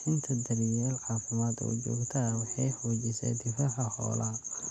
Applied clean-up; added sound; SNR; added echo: none; Piano; 19 dB; none.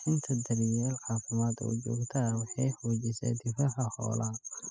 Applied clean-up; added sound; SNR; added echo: classical method spectral subtraction.